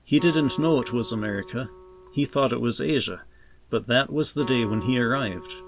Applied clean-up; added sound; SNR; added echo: none; Acoustic guitar; 16 dB; none.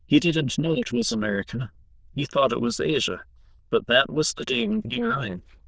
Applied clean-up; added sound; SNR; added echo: neural diffusion model UNIVERSE++.